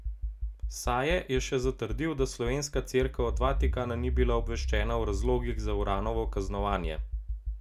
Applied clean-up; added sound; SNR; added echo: none; Accelerating, revving, vroom; 1 dB; none.